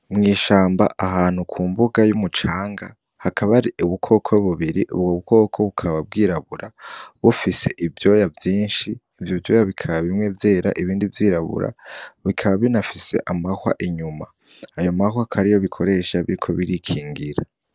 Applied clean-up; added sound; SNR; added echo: none; none; none; none.